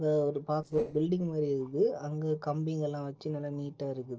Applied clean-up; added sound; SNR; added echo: neural separator model SepFormer DNS4.